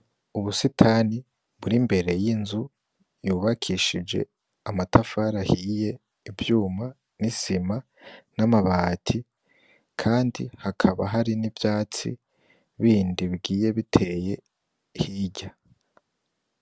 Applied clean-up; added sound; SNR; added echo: none; none; none; none.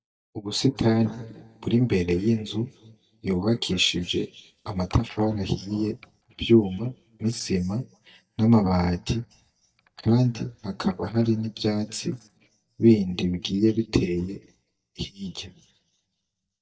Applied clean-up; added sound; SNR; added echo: neural mask model DeepFilterNet 3.